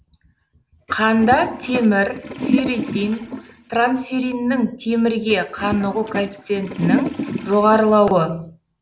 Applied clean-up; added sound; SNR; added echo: none; Toilet flush; 7 dB; none.